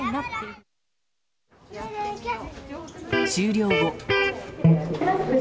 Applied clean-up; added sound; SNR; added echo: none; Electric guitar; -5 dB; none.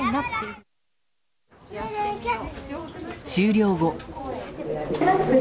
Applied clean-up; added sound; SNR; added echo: none; none; none; none.